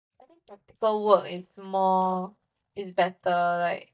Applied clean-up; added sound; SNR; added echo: neural mask model DeepFilterNet 3.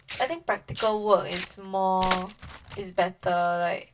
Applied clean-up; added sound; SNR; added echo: none; Tearing; 11 dB; reverberation time 0.1 s.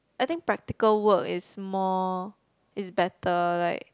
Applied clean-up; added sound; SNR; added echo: none; none; none; none.